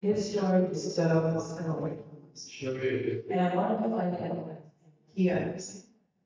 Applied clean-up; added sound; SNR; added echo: neural mask model DeepFilterNet 3.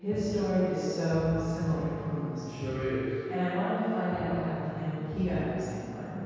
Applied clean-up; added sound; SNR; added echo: none; Wind instrument, woodwind instrument; 20 dB; reverberation time 2.2 s.